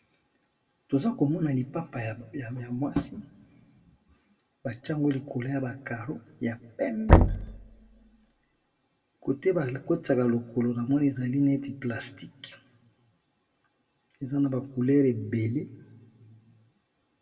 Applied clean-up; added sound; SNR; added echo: none; Knock; -5 dB; reverberation time 0.9 s.